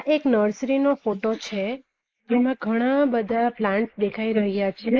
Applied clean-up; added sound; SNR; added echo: neural mask model Resemble Enhance denoiser.